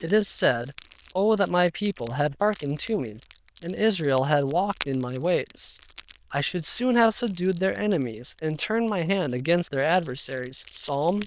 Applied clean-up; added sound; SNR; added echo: neural diffusion model UNIVERSE++.